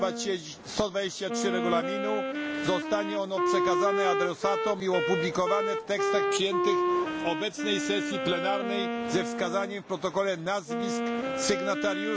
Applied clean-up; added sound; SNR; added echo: none; Wind instrument, woodwind instrument; 0 dB; none.